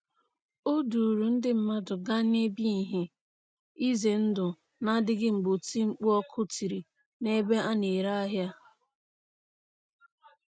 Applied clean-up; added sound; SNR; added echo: none; none; none; none.